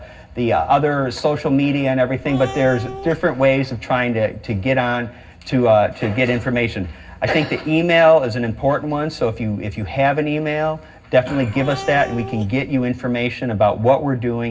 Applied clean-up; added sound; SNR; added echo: none; Cat; 13 dB; reverberation time 0.4 s.